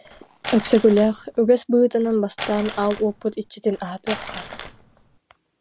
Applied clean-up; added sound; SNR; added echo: none; Crumpling, crinkling; 12 dB; none.